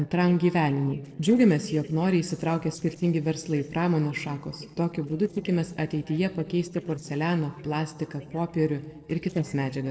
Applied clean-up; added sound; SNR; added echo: neural separator model SepFormer DNS4.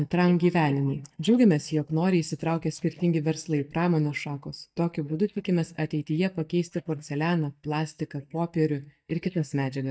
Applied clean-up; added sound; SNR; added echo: neural mask model DeepFilterNet 3.